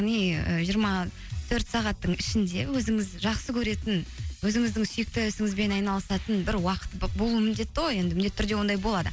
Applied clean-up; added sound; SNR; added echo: none; none; none; none.